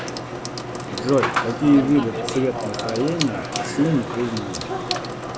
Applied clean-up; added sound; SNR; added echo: none; Sink (filling or washing) / Water tap, faucet / Water; 4 dB; none.